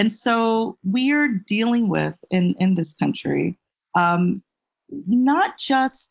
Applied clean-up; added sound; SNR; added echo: neural mask model Resemble Enhance denoiser.